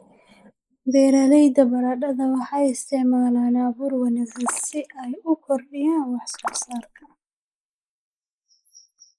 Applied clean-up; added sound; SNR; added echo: neural mask model Resemble Enhance denoiser.